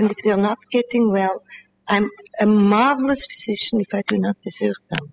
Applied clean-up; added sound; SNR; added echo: classical method spectral subtraction.